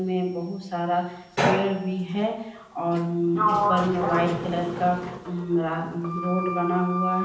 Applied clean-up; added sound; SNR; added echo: none; Sliding door; 3 dB; reverberation time 0.8 s.